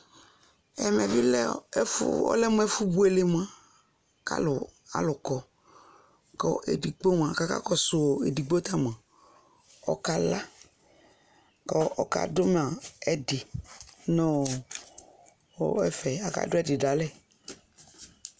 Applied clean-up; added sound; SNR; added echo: none; none; none; none.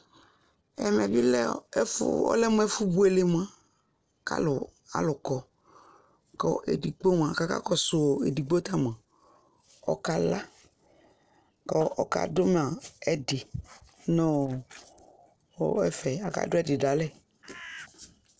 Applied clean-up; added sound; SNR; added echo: neural separator model SepFormer DNS4.